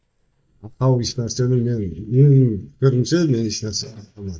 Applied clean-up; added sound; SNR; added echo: neural mask model DeepFilterNet 3.